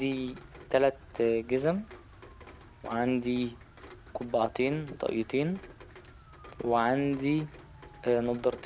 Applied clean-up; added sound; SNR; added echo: none; Rain + Coin (dropping); 19 dB; none.